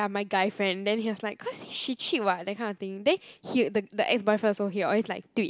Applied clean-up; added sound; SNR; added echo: none; none; none; none.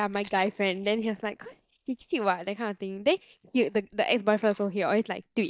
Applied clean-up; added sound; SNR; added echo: neural mask model DeepFilterNet 3.